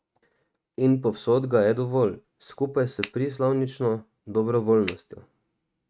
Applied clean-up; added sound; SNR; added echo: neural mask model RNNoise.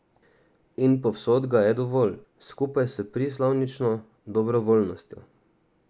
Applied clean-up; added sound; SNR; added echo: none; none; none; none.